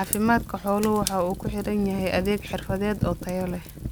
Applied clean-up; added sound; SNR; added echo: none; Fire; 7 dB; none.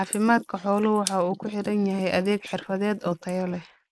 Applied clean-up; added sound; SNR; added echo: neural mask model Resemble Enhance denoiser.